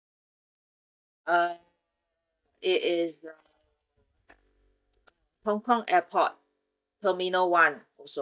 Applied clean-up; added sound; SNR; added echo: neural mask model DeepFilterNet 3.